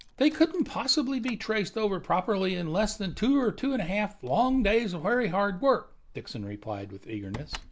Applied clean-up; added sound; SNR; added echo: none; Keys jangling; 16 dB; none.